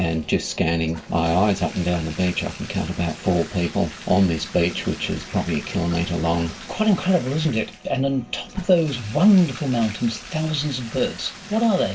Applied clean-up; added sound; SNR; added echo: none; Bathtub (filling or washing); 18 dB; reverberation time 0.2 s.